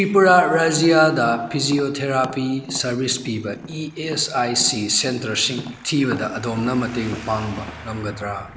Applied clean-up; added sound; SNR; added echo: none; Tap + Traffic noise, roadway noise; 17 dB; none.